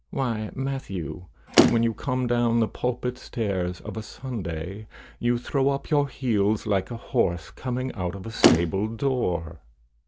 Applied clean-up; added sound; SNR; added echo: none; Motor vehicle (road); -2 dB; none.